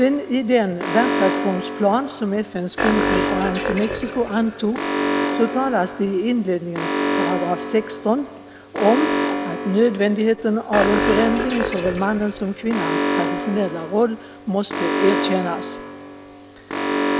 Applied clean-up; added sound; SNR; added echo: none; Alarm; 3 dB; none.